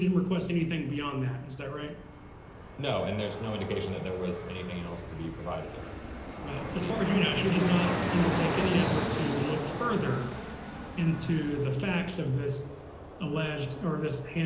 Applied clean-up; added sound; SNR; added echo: none; Fixed-wing aircraft, airplane; 5 dB; reverberation time 0.9 s.